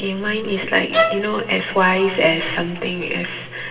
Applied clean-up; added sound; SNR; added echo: none; Bowed string instrument; 1 dB; reverberation time 1.9 s.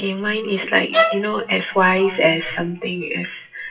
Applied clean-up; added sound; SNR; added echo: classical method WPE with log-MMSE.